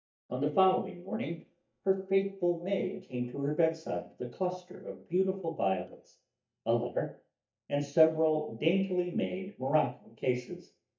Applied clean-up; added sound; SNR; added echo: neural mask model DeepFilterNet 3.